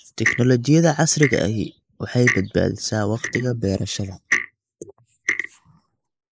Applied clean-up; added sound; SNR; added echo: neural mask model Resemble Enhance denoiser.